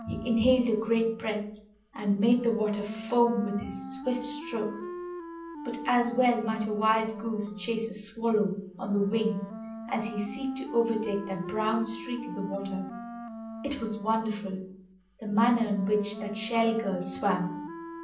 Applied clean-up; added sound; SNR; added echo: none; Wind instrument, woodwind instrument; 12 dB; reverberation time 0.6 s.